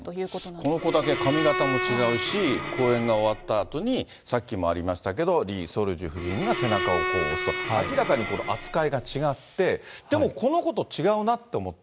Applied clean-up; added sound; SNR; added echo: none; Bowed string instrument; 5 dB; none.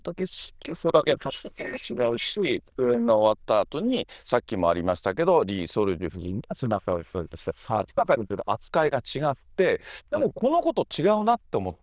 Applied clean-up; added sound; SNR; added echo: neural diffusion model UNIVERSE++.